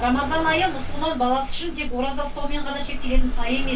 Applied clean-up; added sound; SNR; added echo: none; Accelerating, revving, vroom; -1 dB; reverberation time 0.1 s.